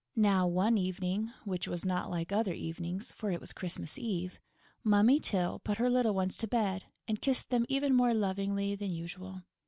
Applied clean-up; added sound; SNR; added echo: none; none; none; none.